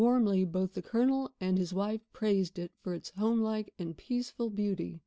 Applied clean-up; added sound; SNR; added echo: none; none; none; none.